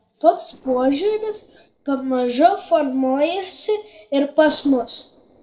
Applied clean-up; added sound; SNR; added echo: neural separator model SepFormer DNS4.